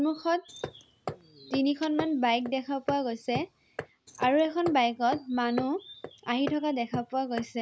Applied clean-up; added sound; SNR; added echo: none; Hammer; 12 dB; none.